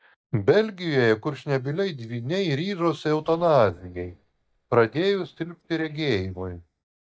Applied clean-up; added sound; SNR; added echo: neural mask model DeepFilterNet 3.